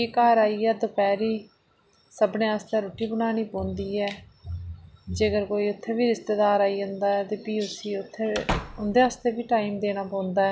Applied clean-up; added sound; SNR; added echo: none; Slam / Wood; 10 dB; none.